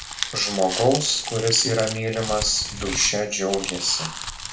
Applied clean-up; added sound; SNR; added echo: none; Crumpling, crinkling; 7 dB; reverberation time 0.4 s.